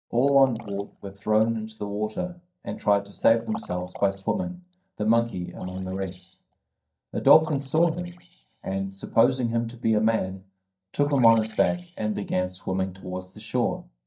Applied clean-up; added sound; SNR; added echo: neural mask model DeepFilterNet 3.